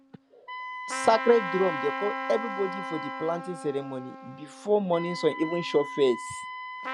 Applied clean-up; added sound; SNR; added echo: none; Wind instrument, woodwind instrument + Trumpet; 7 dB; none.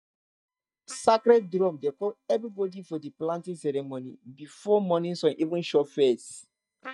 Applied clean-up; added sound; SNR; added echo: neural mask model DeepFilterNet 3.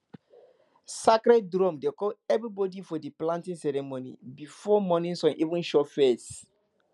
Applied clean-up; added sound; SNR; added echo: none; none; none; none.